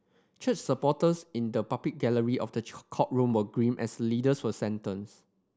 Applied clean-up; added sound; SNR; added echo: none; none; none; none.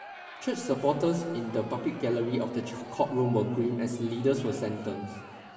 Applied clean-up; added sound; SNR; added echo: none; Crowd; 16 dB; reverberation time 2.0 s.